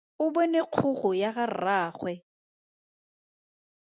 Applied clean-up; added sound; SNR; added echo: none; none; none; none.